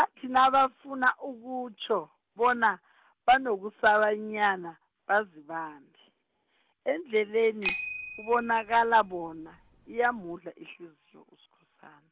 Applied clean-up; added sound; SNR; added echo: none; Bicycle bell; 12 dB; none.